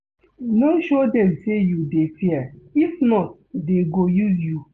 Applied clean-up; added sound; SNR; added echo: none; none; none; none.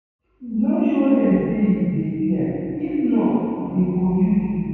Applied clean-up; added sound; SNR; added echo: none; none; none; reverberation time 2.1 s.